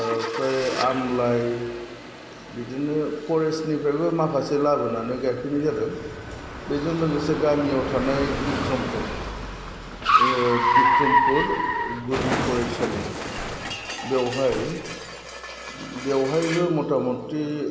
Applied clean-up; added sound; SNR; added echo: none; Car; 2 dB; none.